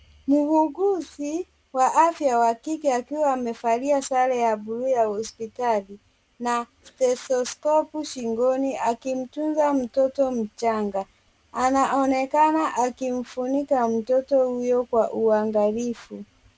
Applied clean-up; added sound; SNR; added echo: none; none; none; none.